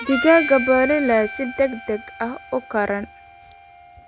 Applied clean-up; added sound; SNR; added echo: none; Harmonica; 10 dB; none.